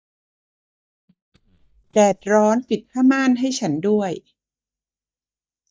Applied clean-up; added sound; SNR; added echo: neural mask model DeepFilterNet 3.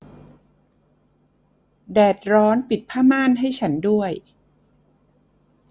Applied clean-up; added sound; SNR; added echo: none; none; none; none.